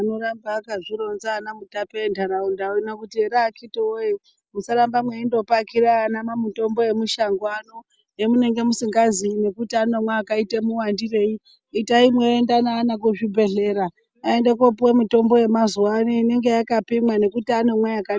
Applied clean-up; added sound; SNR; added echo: none; none; none; none.